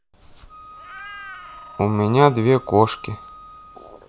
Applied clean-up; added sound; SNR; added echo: none; Wind instrument, woodwind instrument + Meow; 19 dB; none.